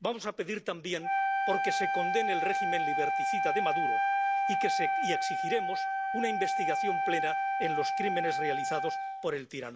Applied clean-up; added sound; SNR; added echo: none; Wind instrument, woodwind instrument; -5 dB; none.